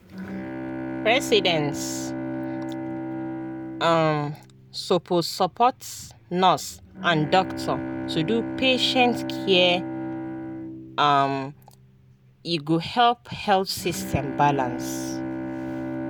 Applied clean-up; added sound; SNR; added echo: none; Bowed string instrument; 8 dB; none.